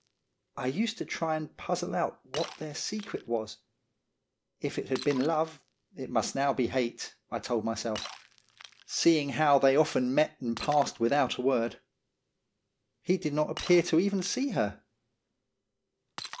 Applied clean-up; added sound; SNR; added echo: none; Shatter; 19 dB; none.